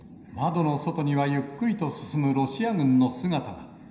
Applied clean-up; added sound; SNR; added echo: none; none; none; reverberation time 0.9 s.